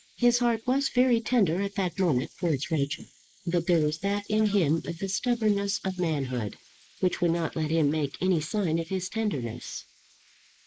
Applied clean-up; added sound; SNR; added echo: neural mask model Resemble Enhance denoiser.